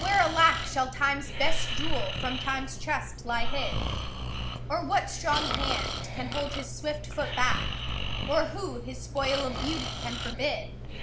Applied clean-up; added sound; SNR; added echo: none; Breathing; 1 dB; none.